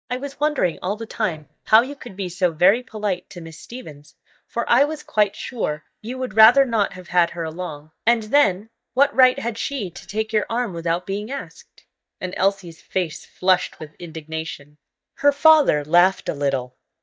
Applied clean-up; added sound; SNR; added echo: neural mask model DeepFilterNet 3.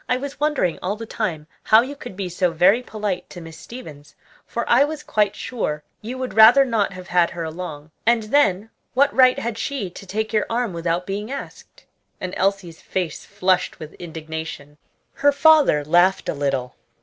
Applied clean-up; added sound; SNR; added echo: none; none; none; none.